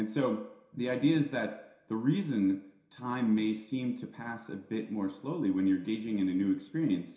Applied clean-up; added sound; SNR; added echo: none; none; none; reverberation time 0.7 s.